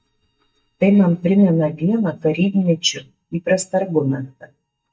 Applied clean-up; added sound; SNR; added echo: neural mask model DeepFilterNet 3.